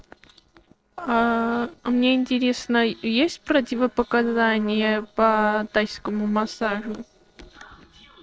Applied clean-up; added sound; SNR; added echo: neural separator model SepFormer DNS4.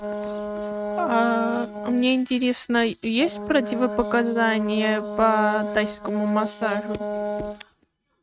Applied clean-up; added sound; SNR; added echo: neural mask model RNNoise.